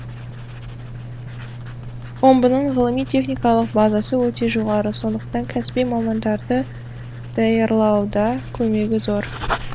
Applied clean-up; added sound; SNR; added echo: none; Writing; 11 dB; none.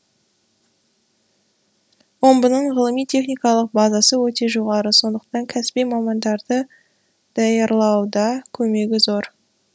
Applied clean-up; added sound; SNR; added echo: none; none; none; none.